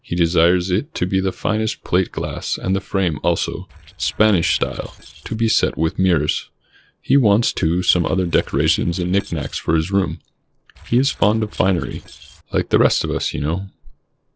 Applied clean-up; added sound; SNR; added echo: neural separator model SepFormer DNS4.